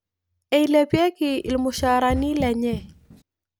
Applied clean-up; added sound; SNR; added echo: none; Run; 11 dB; none.